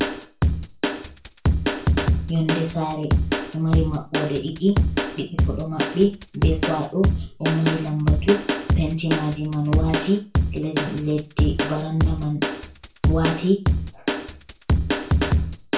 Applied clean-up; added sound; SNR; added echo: none; Drum kit; -2 dB; reverberation time 0.3 s.